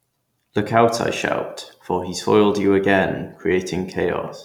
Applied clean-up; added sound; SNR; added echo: none; none; none; none.